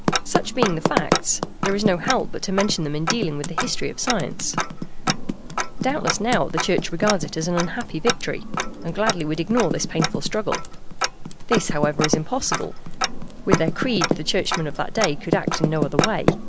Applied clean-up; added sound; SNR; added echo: none; Tick-tock + Typing; 0 dB; none.